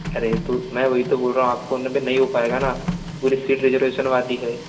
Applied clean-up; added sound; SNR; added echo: none; Printer; 11 dB; reverberation time 1.7 s.